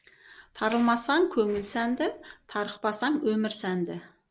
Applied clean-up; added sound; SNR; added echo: neural separator model SepFormer DNS4.